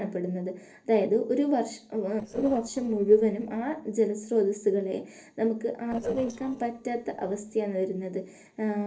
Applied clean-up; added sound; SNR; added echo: neural separator model SepFormer DNS4.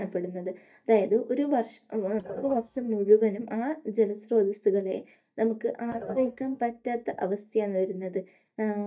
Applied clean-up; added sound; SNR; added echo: neural mask model DeepFilterNet 3.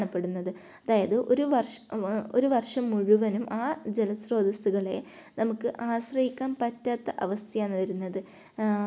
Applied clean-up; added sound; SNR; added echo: none; none; none; none.